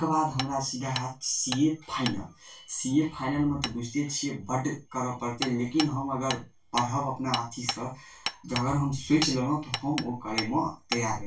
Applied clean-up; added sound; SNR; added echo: none; Hammer; 10 dB; reverberation time 0.2 s.